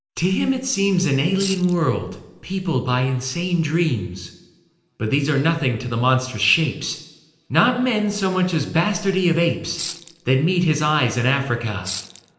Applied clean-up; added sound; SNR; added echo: none; Rattle (instrument); 11 dB; reverberation time 0.8 s.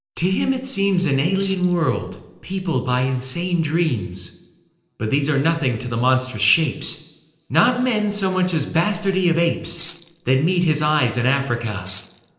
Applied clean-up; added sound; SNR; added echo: neural separator model SepFormer DNS4.